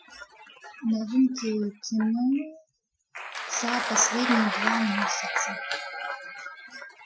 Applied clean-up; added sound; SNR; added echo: classical method Wiener filter.